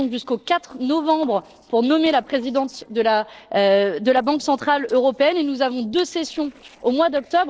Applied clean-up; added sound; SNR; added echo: neural separator model SepFormer DNS4.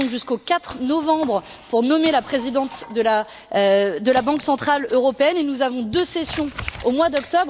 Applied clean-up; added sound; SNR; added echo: none; Writing + Wood; 17 dB; none.